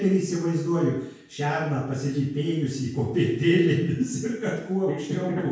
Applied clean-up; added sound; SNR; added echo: none; none; none; reverberation time 0.6 s.